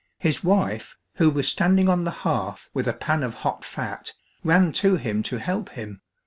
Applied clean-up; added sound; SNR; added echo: none; none; none; none.